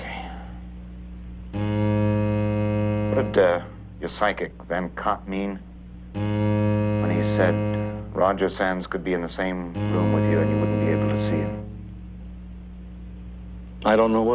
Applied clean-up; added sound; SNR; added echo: none; Bowed string instrument; -2 dB; none.